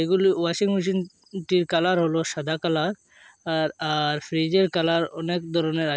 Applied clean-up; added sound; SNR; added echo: none; none; none; none.